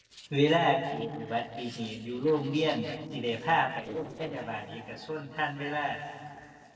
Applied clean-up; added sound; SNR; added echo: neural separator model SepFormer DNS4.